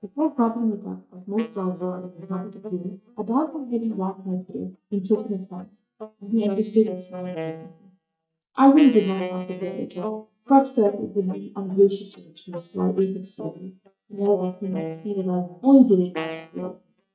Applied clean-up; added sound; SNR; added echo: neural mask model DeepFilterNet 3.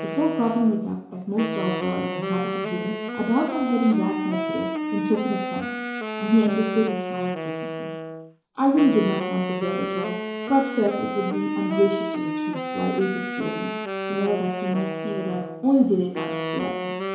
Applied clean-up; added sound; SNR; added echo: none; Wind instrument, woodwind instrument; 4 dB; reverberation time 0.7 s.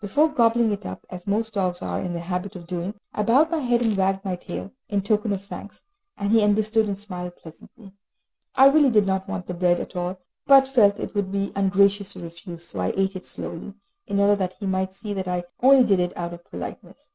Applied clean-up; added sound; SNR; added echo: none; none; none; none.